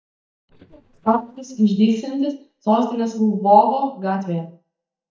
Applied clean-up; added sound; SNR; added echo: neural mask model DeepFilterNet 3.